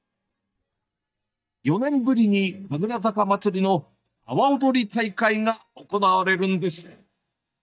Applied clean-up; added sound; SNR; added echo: neural mask model DeepFilterNet 3.